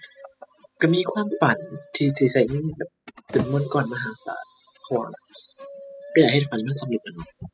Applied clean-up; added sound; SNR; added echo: classical method spectral subtraction.